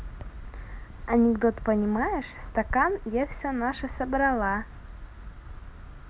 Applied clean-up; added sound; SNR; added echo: none; none; none; none.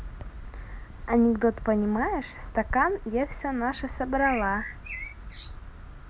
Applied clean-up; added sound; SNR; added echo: none; Bird; 14 dB; none.